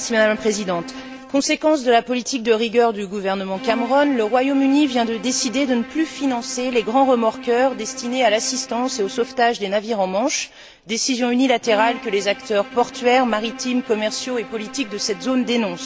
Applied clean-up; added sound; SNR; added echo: none; Bowed string instrument; 16 dB; none.